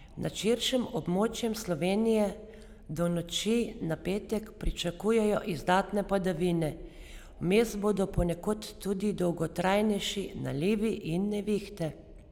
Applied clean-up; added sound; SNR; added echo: none; Wind; 20 dB; none.